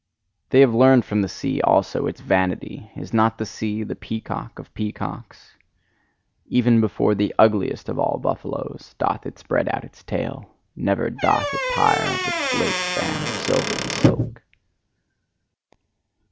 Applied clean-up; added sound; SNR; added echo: none; Squeak / Wood; 1 dB; none.